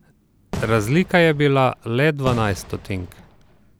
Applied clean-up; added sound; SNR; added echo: none; Fireworks; 14 dB; none.